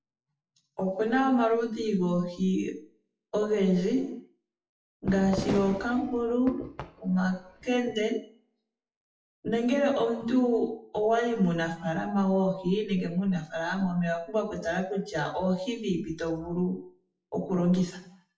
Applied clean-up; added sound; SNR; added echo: classical method WPE with log-MMSE.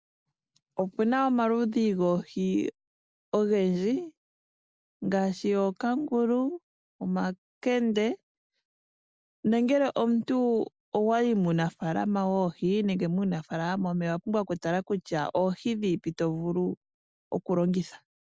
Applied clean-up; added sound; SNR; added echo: none; none; none; none.